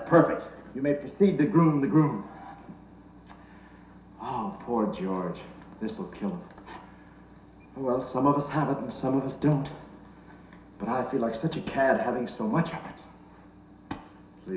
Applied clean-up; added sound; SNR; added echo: none; none; none; reverberation time 0.7 s.